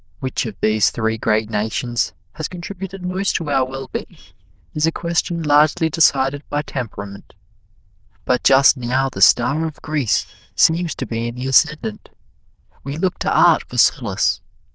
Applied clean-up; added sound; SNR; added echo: neural diffusion model UNIVERSE++.